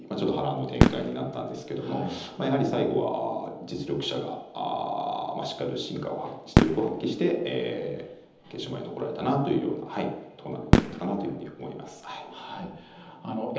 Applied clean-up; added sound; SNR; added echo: none; Fireworks; -2 dB; reverberation time 0.9 s.